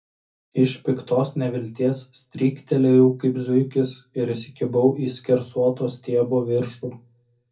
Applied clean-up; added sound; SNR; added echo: none; none; none; reverberation time 0.3 s.